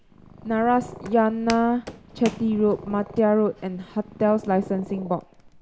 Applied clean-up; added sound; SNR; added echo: none; Walk, footsteps + Purr; 16 dB; none.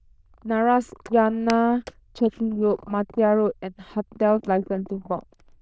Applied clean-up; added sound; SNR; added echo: neural diffusion model UNIVERSE++.